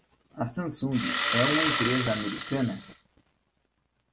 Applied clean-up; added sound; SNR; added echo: none; Engine starting; -3 dB; none.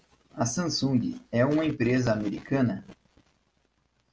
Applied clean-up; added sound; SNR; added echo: none; none; none; none.